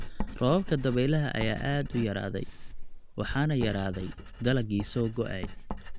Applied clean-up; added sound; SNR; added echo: none; Writing; 7 dB; none.